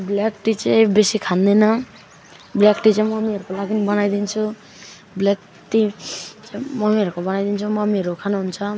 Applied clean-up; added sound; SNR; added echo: none; none; none; none.